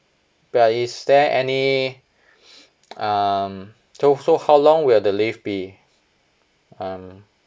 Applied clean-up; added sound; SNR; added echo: none; none; none; none.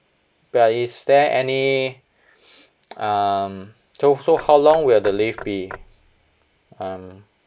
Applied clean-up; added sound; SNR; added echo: none; Knock / Wood; 18 dB; none.